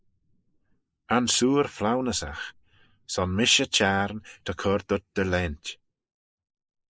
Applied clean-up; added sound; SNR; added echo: neural mask model Resemble Enhance denoiser.